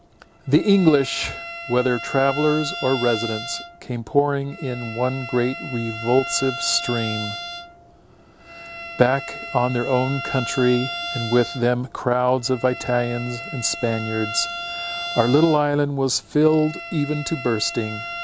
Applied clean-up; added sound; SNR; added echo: none; Bowed string instrument; 10 dB; none.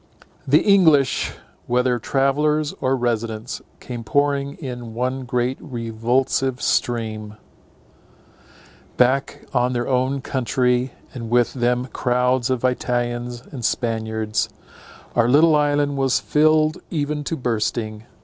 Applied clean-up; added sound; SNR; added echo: none; none; none; none.